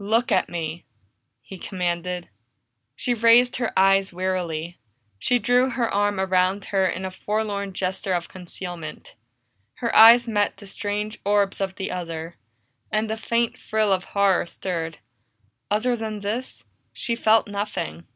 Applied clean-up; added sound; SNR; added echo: none; none; none; none.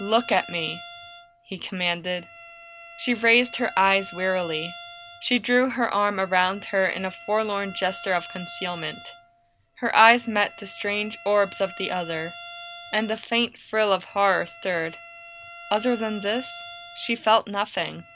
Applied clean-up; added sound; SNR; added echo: none; Bowed string instrument; 17 dB; none.